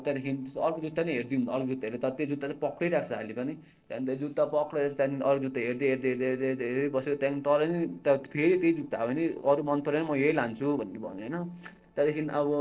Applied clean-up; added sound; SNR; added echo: neural separator model SepFormer DNS4.